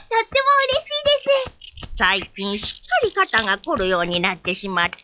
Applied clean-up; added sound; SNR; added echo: classical method log-MMSE.